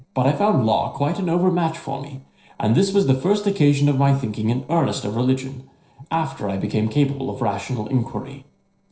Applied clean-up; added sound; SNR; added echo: neural separator model SepFormer DNS4.